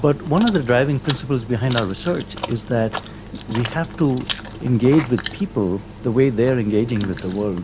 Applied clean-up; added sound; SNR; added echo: none; Chewing, mastication; 12 dB; none.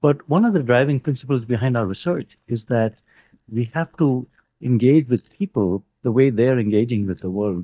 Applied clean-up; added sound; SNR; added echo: neural mask model DeepFilterNet 3.